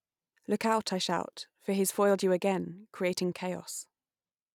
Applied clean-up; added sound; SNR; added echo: none; none; none; none.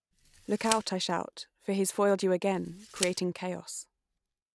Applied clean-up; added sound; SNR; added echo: none; Tick; 11 dB; none.